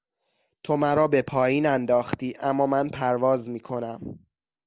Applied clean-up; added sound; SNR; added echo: none; none; none; none.